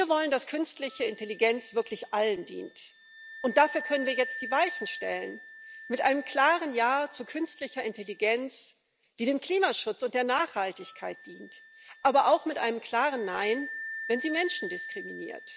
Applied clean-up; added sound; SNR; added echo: none; Wind instrument, woodwind instrument; 14 dB; none.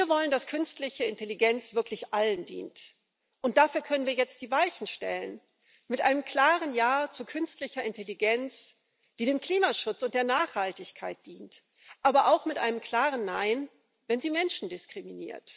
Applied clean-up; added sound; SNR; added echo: none; none; none; none.